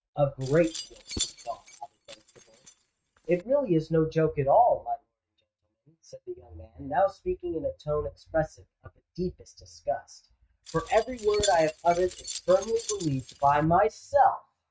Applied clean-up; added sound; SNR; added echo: neural mask model RNNoise.